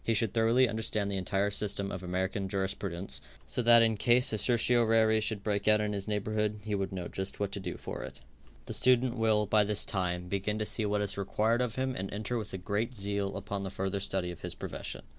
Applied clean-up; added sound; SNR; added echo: none; none; none; none.